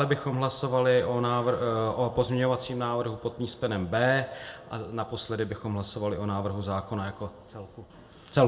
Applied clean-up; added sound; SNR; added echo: none; none; none; reverberation time 0.7 s.